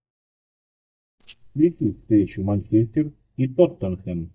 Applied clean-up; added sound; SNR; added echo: neural mask model DeepFilterNet 3.